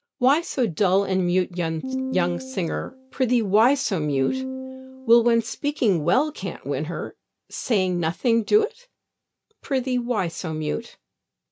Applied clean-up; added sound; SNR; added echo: neural mask model RNNoise.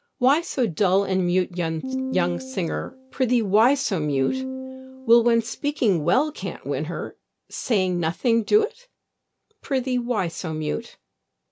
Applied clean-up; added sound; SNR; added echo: none; Piano; 9 dB; none.